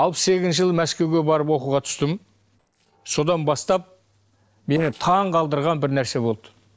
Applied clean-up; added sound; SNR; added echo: neural separator model SepFormer DNS4.